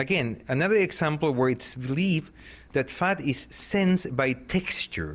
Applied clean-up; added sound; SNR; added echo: none; none; none; none.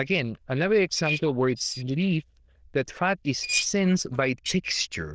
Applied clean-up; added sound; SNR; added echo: neural diffusion model UNIVERSE++.